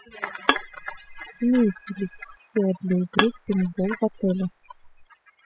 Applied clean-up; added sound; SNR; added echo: classical method spectral subtraction.